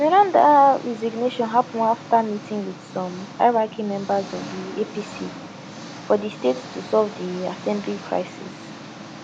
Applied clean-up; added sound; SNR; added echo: none; Engine; 15 dB; none.